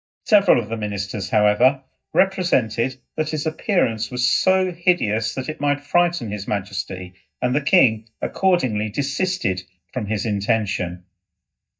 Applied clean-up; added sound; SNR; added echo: neural mask model DeepFilterNet 3.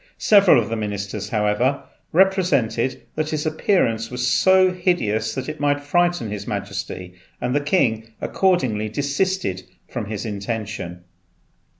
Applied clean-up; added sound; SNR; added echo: none; none; none; none.